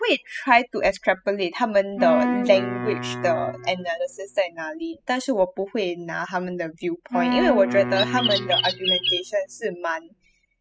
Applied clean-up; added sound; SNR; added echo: classical method spectral subtraction.